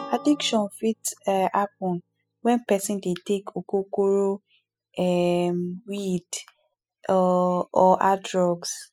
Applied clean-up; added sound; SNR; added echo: classical method spectral subtraction.